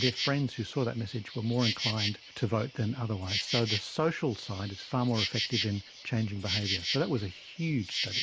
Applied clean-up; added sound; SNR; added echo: none; Insect; 5 dB; none.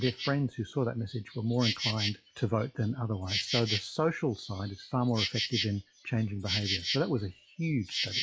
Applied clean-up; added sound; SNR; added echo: classical method log-MMSE.